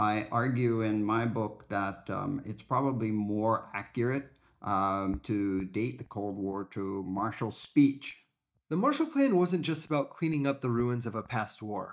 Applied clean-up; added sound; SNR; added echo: neural mask model DeepFilterNet 3.